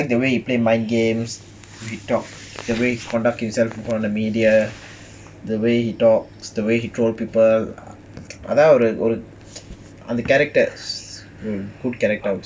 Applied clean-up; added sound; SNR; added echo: none; none; none; none.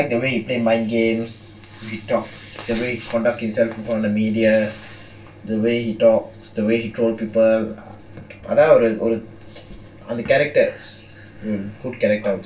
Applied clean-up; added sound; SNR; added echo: none; none; none; reverberation time 0.2 s.